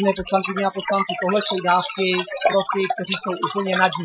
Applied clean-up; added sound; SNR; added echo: classical method Wiener filter.